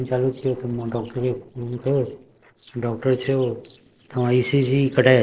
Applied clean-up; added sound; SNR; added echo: neural separator model SepFormer DNS4.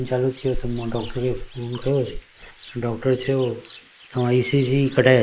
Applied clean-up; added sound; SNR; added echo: neural mask model Resemble Enhance denoiser.